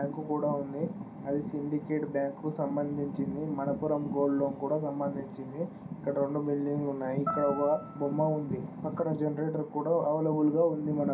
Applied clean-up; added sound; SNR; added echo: none; Piano; 10 dB; reverberation time 0.3 s.